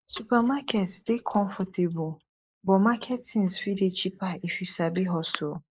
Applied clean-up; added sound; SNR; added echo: neural mask model Resemble Enhance denoiser.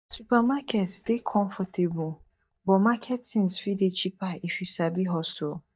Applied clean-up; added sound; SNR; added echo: neural mask model DeepFilterNet 3.